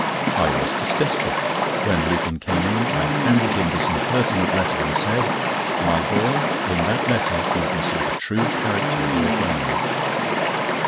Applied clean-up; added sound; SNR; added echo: none; Stream; -4 dB; none.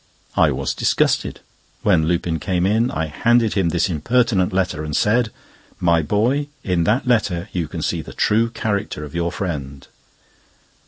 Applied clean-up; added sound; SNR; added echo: none; none; none; none.